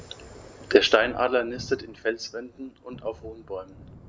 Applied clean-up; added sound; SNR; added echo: none; Thunder; 19 dB; none.